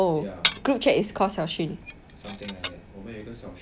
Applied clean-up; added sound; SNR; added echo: none; Glass; 4 dB; none.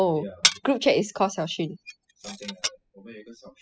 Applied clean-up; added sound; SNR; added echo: classical method spectral subtraction.